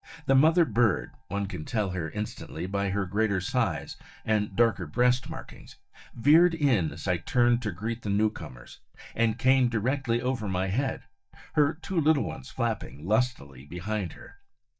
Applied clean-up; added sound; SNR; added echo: neural mask model DeepFilterNet 3.